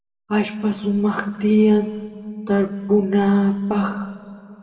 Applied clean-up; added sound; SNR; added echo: none; none; none; reverberation time 2.0 s.